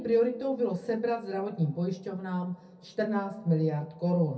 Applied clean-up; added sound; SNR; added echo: none; none; none; reverberation time 0.3 s.